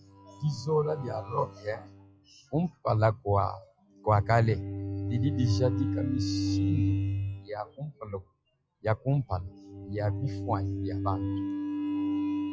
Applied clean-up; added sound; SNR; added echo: classical method log-MMSE.